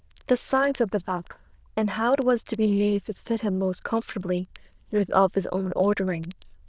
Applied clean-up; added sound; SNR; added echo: neural diffusion model UNIVERSE++.